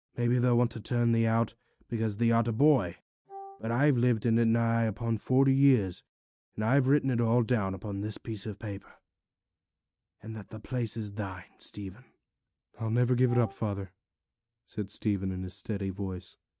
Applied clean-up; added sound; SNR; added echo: neural mask model RNNoise.